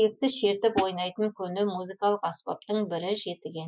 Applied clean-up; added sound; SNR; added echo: classical method Wiener filter.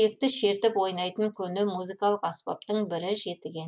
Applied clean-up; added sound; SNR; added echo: none; none; none; none.